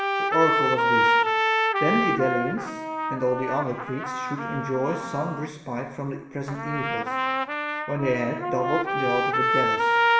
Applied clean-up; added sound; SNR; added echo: none; Trumpet; -3 dB; reverberation time 1.2 s.